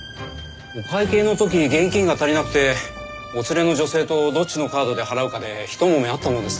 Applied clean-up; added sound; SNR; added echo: none; none; none; none.